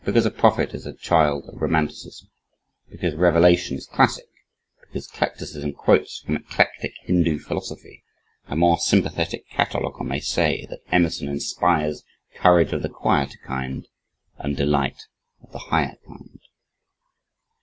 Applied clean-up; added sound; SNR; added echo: none; none; none; none.